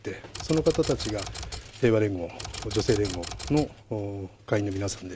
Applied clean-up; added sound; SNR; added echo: none; Typewriter; 9 dB; none.